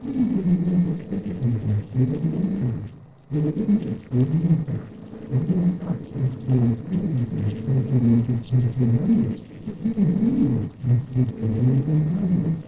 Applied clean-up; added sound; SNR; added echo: neural separator model SepFormer DNS4.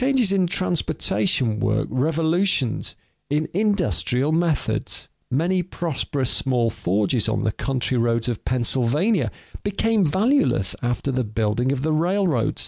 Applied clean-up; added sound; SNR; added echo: none; none; none; none.